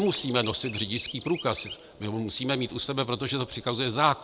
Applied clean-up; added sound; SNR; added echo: none; Chirp, tweet; 16 dB; none.